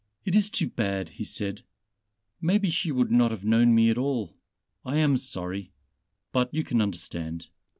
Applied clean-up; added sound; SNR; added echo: none; none; none; none.